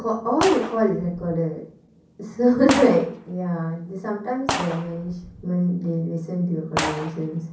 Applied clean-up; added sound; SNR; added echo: none; Gunshot, gunfire; 9 dB; reverberation time 0.6 s.